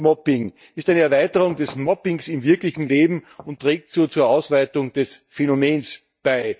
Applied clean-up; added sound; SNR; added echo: neural mask model DeepFilterNet 3.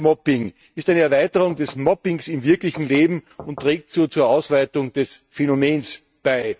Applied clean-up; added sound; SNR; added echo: neural mask model RNNoise.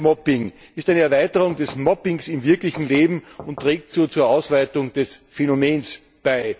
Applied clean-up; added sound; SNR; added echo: none; Knock / Wood; 19 dB; none.